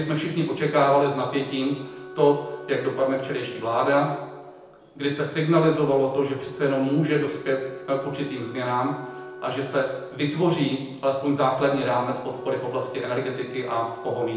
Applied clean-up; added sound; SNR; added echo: none; Wind instrument, woodwind instrument; 17 dB; reverberation time 0.9 s.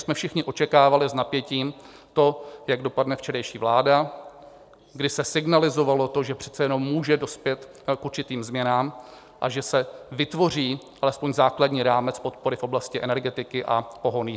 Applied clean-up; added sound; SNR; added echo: none; none; none; none.